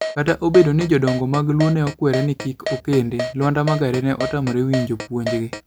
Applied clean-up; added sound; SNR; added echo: none; Keyboard (musical); 9 dB; none.